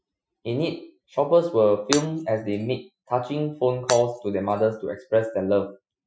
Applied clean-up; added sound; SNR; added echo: classical method Wiener filter.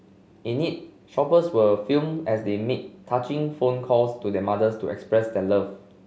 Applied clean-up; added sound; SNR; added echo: none; none; none; none.